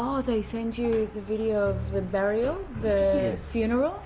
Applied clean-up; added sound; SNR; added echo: none; none; none; none.